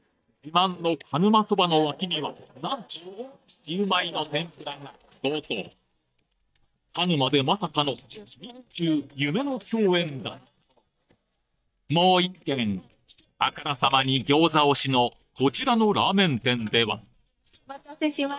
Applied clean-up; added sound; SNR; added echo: neural mask model DeepFilterNet 3.